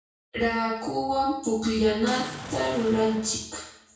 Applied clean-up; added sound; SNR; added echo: none; Boom; 12 dB; reverberation time 0.6 s.